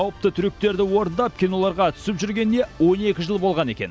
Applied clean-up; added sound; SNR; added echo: none; none; none; none.